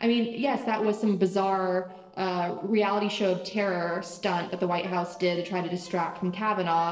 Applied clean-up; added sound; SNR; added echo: neural separator model SepFormer DNS4.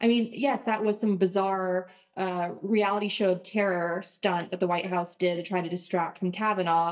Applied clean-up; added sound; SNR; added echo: neural mask model DeepFilterNet 3.